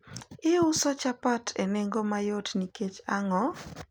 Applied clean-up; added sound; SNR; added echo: none; none; none; none.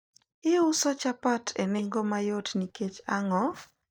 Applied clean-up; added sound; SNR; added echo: neural mask model DeepFilterNet 3.